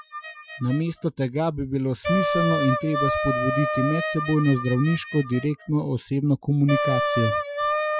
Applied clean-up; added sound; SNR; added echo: classical method Wiener filter.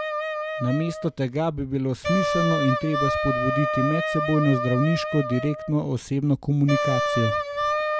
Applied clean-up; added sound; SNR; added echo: none; Wind instrument, woodwind instrument; 2 dB; none.